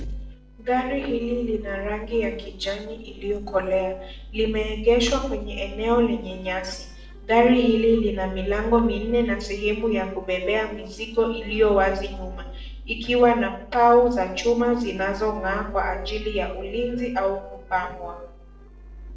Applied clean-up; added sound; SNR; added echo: neural separator model SepFormer DNS4.